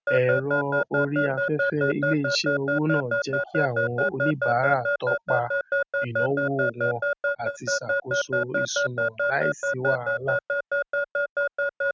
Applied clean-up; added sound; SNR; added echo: neural mask model RNNoise.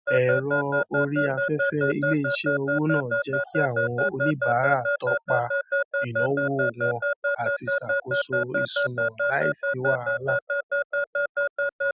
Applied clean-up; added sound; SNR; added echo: classical method Wiener filter.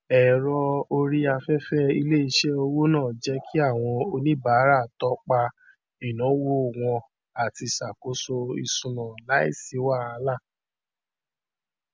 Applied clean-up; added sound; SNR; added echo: none; none; none; none.